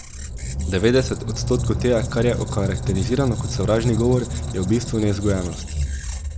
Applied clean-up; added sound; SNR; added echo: none; Squeak; 4 dB; none.